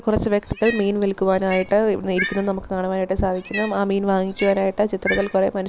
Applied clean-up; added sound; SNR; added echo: none; Cat; 12 dB; none.